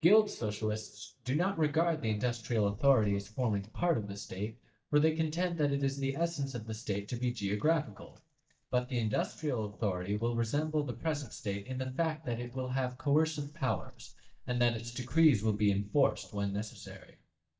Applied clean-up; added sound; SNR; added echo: neural mask model DeepFilterNet 3.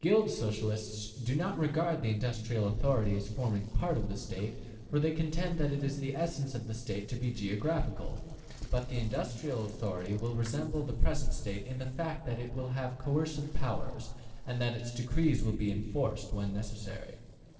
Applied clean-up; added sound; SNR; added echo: neural separator model SepFormer DNS4.